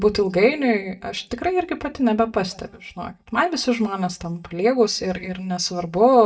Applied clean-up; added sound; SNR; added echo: neural mask model DeepFilterNet 3.